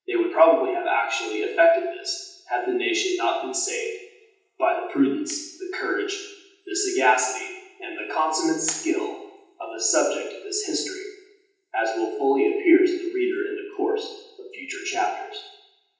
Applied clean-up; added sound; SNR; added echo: none; none; none; reverberation time 0.8 s.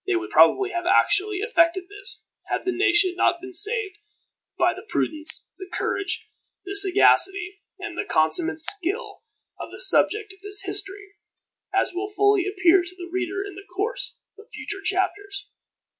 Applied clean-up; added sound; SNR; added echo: none; none; none; none.